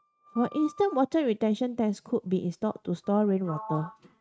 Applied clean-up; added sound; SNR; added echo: neural mask model RNNoise.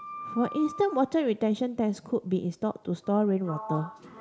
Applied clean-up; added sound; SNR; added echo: none; Sliding door; 14 dB; none.